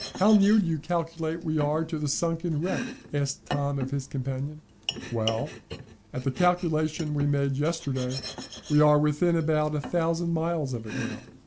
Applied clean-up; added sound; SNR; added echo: none; Domestic sounds, home sounds; 13 dB; none.